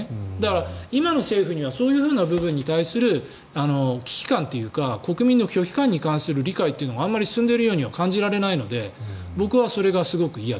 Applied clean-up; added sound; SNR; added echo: none; none; none; none.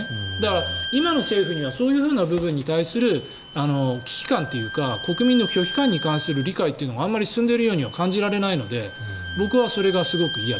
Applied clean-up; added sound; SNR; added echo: none; Bowed string instrument; 11 dB; none.